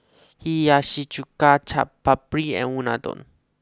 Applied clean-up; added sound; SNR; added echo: none; none; none; none.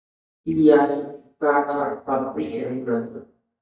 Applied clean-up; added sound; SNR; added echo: neural mask model DeepFilterNet 3.